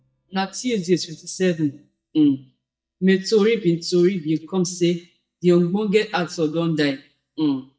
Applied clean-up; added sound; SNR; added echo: neural mask model DeepFilterNet 3.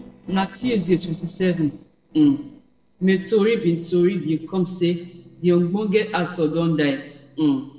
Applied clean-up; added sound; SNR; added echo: neural separator model SepFormer DNS4.